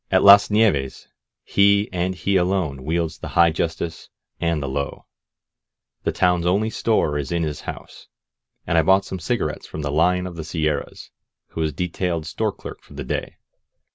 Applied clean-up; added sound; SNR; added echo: none; none; none; none.